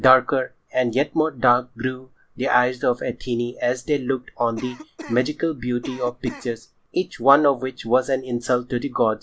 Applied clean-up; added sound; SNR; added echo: none; Cough; 17 dB; none.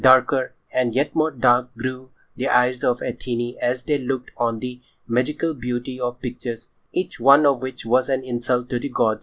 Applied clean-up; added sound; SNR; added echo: none; none; none; none.